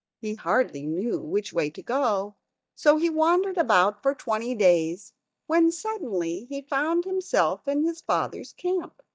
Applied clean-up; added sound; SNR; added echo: neural mask model DeepFilterNet 3.